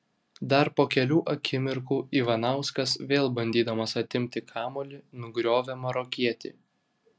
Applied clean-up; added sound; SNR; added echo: none; none; none; none.